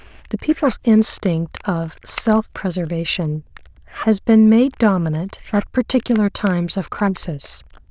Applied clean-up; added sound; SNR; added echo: neural diffusion model UNIVERSE++.